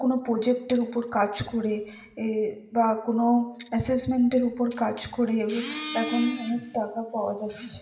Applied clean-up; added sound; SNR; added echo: none; none; none; reverberation time 1.5 s.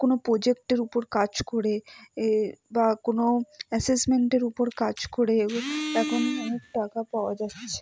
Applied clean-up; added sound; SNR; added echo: none; none; none; none.